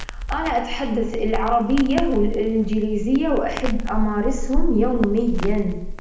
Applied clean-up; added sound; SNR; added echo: none; Crackle; 2 dB; reverberation time 0.7 s.